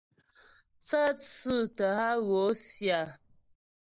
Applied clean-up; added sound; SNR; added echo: neural mask model Resemble Enhance denoiser.